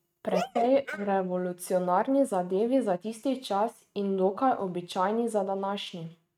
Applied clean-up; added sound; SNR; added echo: neural mask model RNNoise.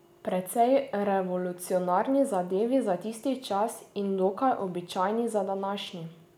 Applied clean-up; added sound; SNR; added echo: none; none; none; none.